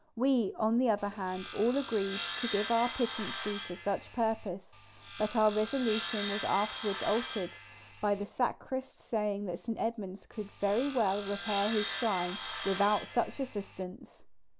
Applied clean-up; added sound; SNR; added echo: none; Sawing; 3 dB; none.